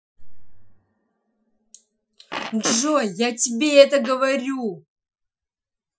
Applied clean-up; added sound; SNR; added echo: classical method Wiener filter.